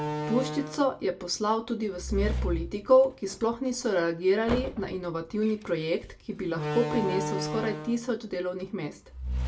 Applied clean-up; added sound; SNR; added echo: none; Slam; 7 dB; reverberation time 0.2 s.